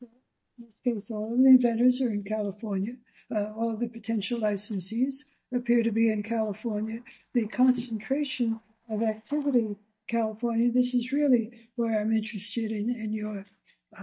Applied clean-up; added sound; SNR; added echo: neural mask model DeepFilterNet 3.